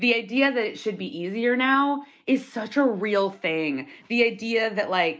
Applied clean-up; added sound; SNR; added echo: none; none; none; none.